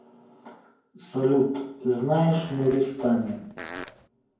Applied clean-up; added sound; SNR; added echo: none; Fart; 16 dB; reverberation time 0.9 s.